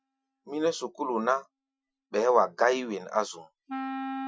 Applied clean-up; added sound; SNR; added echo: classical method Wiener filter.